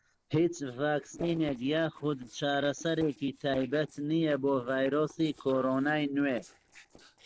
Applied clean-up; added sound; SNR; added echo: neural separator model SepFormer DNS4.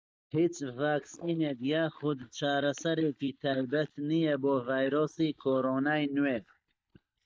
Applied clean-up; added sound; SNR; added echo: neural mask model DeepFilterNet 3.